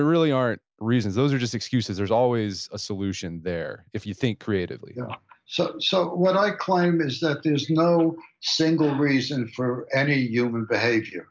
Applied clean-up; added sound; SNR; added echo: none; none; none; none.